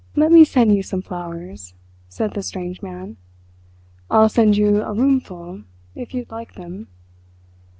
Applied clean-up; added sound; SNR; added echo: none; none; none; none.